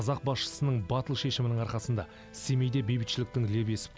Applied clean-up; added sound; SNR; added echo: none; none; none; none.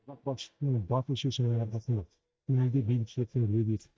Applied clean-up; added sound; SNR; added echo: neural mask model DeepFilterNet 3.